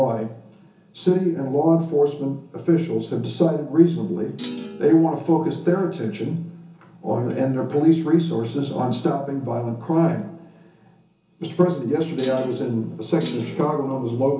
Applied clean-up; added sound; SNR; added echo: none; Thump, thud; 9 dB; reverberation time 0.7 s.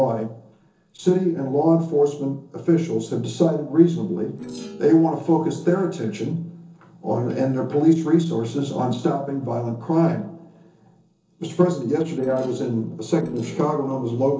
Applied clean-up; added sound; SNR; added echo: neural separator model SepFormer DNS4.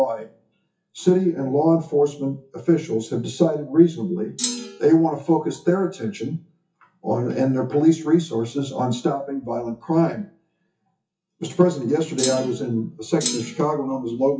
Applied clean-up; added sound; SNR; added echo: classical method WPE with log-MMSE.